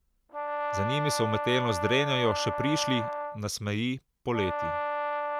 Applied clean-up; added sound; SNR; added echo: none; Brass instrument; 2 dB; none.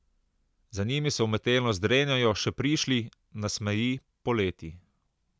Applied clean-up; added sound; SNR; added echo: none; none; none; none.